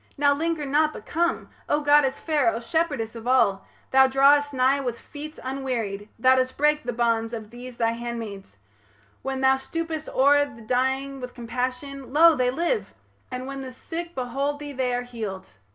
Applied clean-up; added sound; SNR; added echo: none; none; none; reverberation time 0.3 s.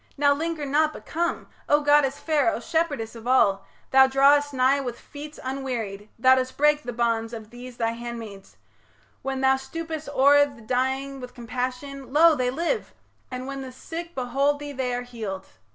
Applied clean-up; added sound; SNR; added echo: none; none; none; none.